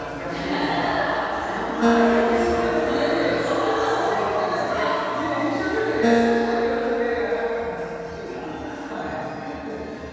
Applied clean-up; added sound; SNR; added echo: none; Acoustic guitar; 3 dB; reverberation time 2.1 s.